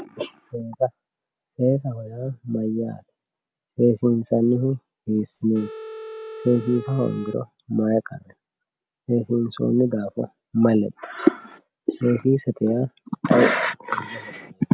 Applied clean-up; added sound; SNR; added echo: none; Telephone; 12 dB; none.